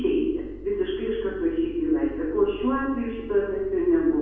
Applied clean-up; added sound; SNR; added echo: none; Mechanical fan; 17 dB; reverberation time 1.1 s.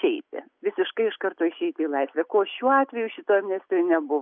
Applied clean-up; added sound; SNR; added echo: none; none; none; none.